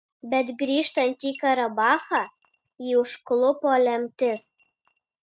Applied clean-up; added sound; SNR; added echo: neural mask model RNNoise.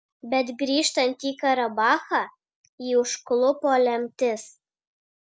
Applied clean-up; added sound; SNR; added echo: none; none; none; none.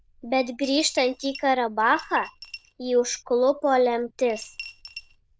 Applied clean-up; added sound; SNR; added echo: neural diffusion model UNIVERSE++.